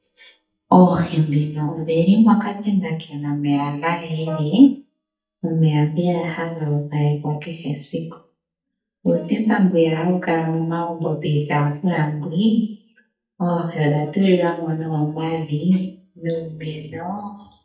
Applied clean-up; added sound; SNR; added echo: neural mask model DeepFilterNet 3.